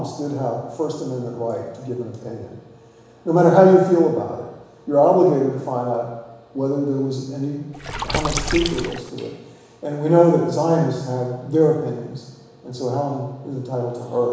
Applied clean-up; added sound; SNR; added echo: none; Water / Splash, splatter; 5 dB; reverberation time 1.0 s.